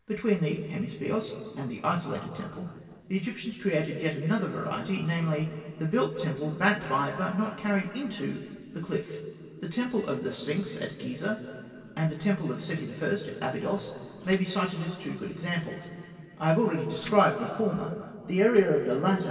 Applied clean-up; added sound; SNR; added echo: neural separator model SepFormer DNS4.